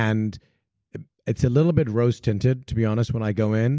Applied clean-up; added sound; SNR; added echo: none; none; none; none.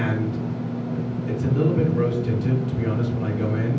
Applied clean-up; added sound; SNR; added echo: none; Engine / Mechanisms; 2 dB; reverberation time 0.6 s.